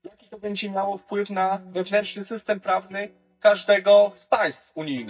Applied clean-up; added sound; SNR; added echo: neural mask model DeepFilterNet 3.